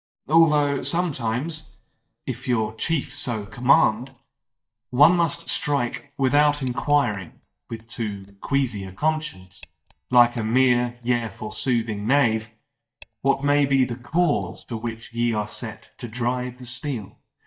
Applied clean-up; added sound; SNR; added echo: neural mask model DeepFilterNet 3.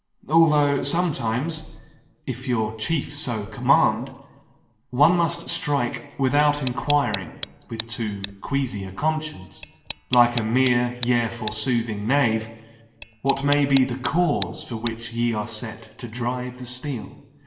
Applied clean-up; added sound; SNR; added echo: none; Tick; 14 dB; reverberation time 0.9 s.